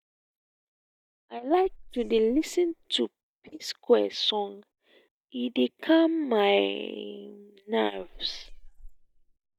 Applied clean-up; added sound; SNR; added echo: neural mask model DeepFilterNet 3.